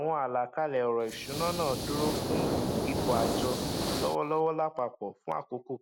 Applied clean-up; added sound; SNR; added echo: none; Hiss; 0 dB; none.